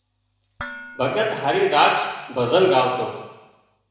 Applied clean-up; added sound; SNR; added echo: none; Dishes, pots, and pans; 19 dB; reverberation time 1.0 s.